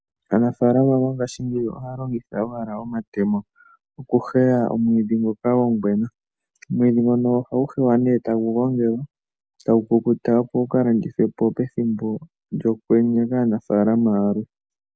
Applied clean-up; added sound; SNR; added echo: none; none; none; none.